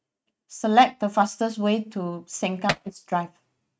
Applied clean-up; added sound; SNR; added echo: neural mask model RNNoise.